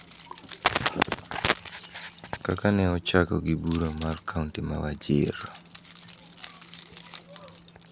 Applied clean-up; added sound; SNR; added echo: none; Keys jangling; 18 dB; none.